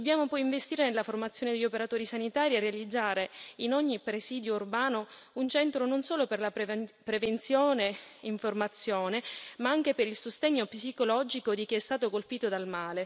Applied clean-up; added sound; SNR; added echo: none; none; none; none.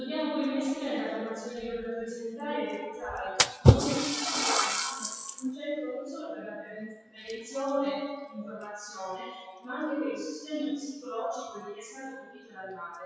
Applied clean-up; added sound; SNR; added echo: classical method WPE with log-MMSE.